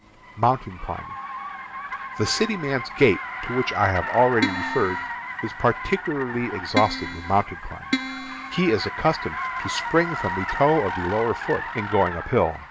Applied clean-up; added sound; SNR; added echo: none; Car + Keyboard (musical); 6 dB; none.